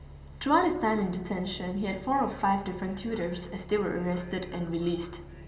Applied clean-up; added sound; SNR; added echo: none; Bus; 16 dB; reverberation time 2.5 s.